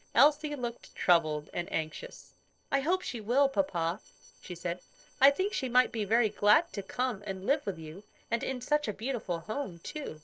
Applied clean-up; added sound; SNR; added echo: neural separator model SepFormer DNS4.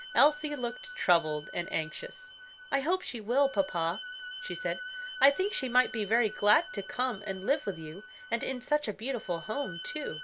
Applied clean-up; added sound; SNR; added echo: none; Bowed string instrument; 13 dB; none.